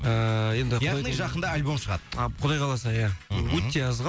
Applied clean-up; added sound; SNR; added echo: none; none; none; none.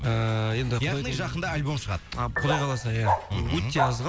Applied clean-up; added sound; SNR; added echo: none; Bark + Piano; 6 dB; none.